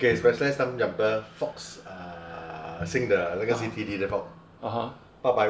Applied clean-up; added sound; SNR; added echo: none; Bowed string instrument; 17 dB; none.